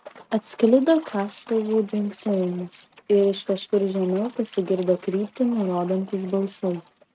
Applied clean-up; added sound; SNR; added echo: neural mask model RNNoise.